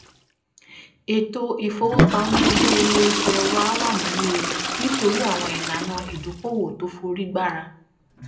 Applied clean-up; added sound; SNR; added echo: none; Toilet flush / Water; 0 dB; reverberation time 0.4 s.